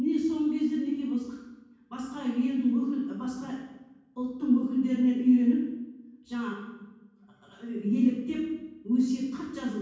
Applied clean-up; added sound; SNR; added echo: none; none; none; reverberation time 1.2 s.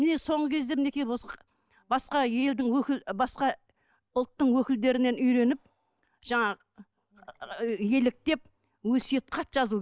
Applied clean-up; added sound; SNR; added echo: none; none; none; none.